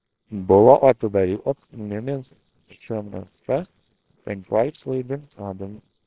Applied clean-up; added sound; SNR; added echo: neural separator model SepFormer WHAMR!.